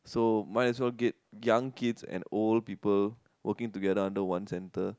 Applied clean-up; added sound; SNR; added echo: none; none; none; none.